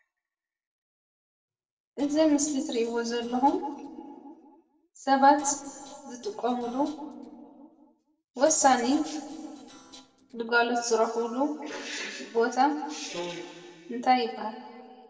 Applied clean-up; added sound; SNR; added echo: neural separator model SepFormer DNS4.